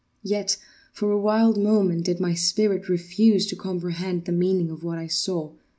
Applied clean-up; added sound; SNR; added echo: none; none; none; none.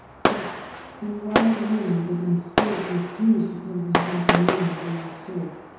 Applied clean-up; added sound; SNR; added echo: none; Fireworks; 2 dB; reverberation time 0.9 s.